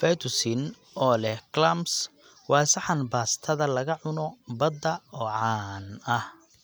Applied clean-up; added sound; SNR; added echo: none; none; none; none.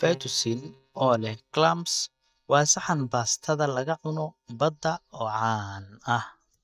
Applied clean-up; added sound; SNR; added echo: neural mask model DeepFilterNet 3.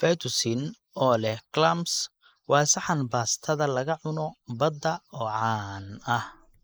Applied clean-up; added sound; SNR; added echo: neural mask model Resemble Enhance denoiser.